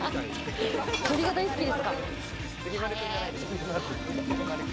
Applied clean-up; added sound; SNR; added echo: none; Toilet flush / Gurgling + Typewriter; 7 dB; none.